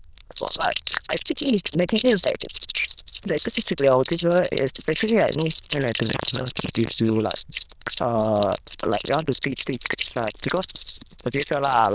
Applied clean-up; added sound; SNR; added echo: neural diffusion model UNIVERSE++.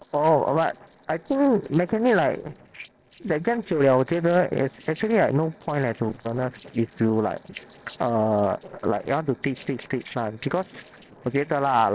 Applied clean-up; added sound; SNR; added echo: neural separator model SepFormer DNS4.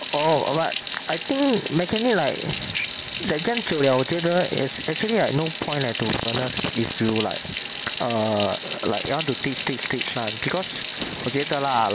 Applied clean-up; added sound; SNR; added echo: none; Sink (filling or washing) / Water tap, faucet; 7 dB; none.